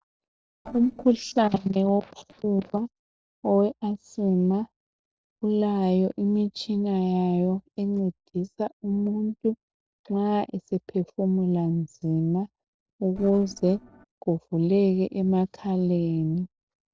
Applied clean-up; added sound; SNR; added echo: neural separator model SepFormer DNS4.